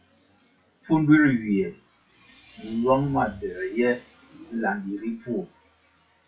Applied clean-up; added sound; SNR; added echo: classical method WPE with log-MMSE.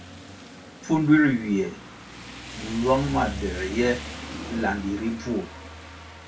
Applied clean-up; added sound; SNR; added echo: none; Rain; 11 dB; reverberation time 0.2 s.